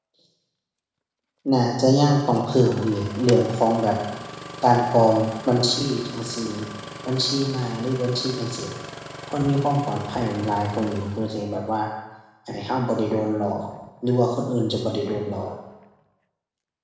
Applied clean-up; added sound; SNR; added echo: none; Engine starting; 16 dB; reverberation time 1.0 s.